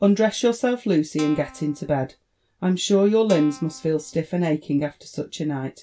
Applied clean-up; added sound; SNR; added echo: none; Guitar; 19 dB; none.